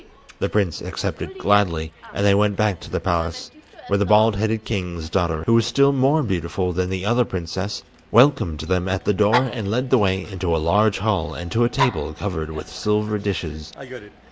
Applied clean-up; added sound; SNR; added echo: none; Dog; 15 dB; none.